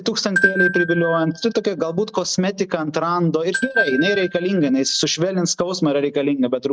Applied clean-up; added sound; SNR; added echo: neural mask model RNNoise.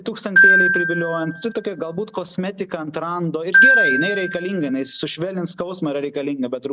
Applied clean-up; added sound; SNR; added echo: none; Glockenspiel; -4 dB; none.